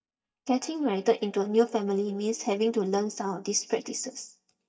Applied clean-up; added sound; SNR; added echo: neural mask model DeepFilterNet 3.